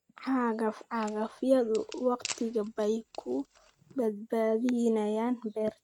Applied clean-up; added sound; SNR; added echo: neural mask model RNNoise.